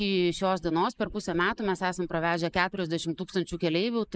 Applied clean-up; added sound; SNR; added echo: neural mask model Resemble Enhance denoiser.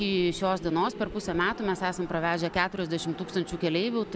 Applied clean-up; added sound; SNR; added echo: none; none; none; none.